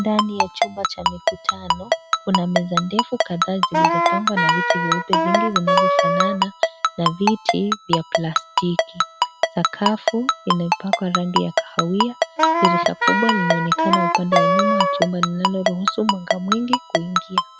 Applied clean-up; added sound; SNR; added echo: none; Wind instrument, woodwind instrument + Ringtone; -4 dB; none.